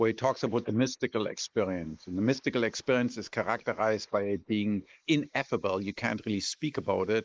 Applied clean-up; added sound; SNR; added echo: neural mask model Resemble Enhance denoiser.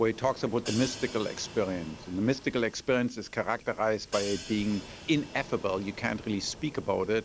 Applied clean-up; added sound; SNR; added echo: none; Hi-hat + Waves, surf; 14 dB; none.